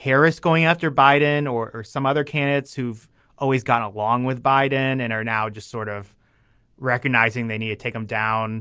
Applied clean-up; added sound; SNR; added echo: none; none; none; none.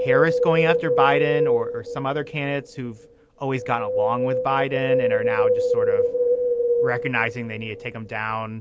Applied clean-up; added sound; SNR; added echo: none; Wind; -3 dB; none.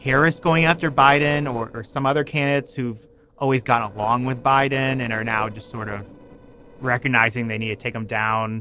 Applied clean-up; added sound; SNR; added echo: neural separator model SepFormer DNS4.